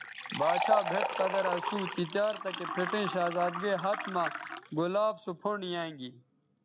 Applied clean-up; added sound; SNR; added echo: none; Liquid; 4 dB; none.